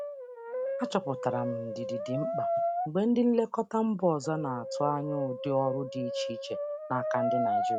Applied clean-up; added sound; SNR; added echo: none; Brass instrument; 2 dB; none.